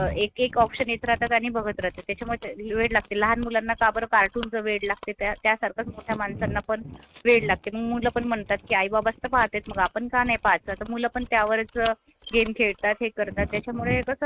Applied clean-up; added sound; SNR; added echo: neural mask model RNNoise.